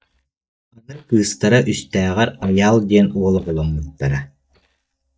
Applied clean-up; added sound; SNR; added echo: neural mask model DeepFilterNet 3.